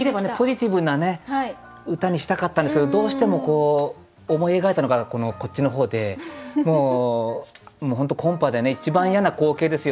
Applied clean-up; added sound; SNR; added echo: none; none; none; none.